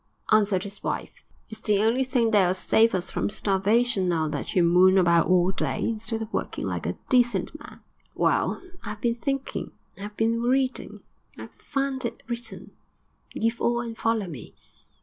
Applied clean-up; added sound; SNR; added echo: none; none; none; none.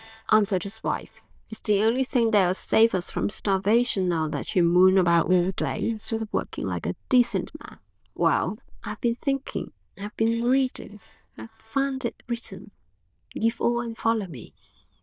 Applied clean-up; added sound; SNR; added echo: neural diffusion model UNIVERSE++.